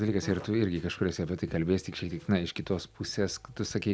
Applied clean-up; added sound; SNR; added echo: none; Fart; 14 dB; none.